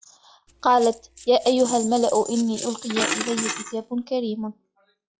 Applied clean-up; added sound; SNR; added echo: classical method log-MMSE.